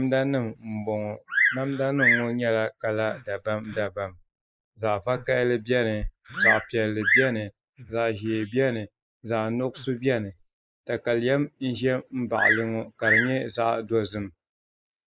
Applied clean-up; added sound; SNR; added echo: neural mask model Resemble Enhance denoiser.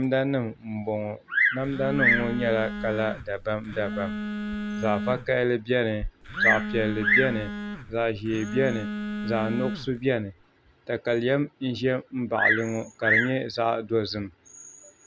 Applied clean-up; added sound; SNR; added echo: none; Bird vocalization, bird call, bird song + Telephone; 2 dB; none.